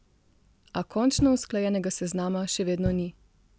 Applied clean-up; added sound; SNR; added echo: none; Knock; 11 dB; none.